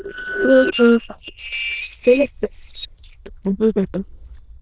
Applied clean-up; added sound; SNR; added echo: neural diffusion model UNIVERSE++.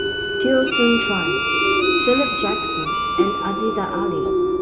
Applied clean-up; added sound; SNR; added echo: none; Harmonica + Bird; -3 dB; none.